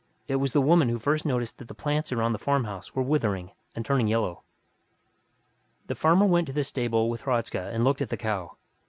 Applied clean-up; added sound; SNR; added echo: none; none; none; none.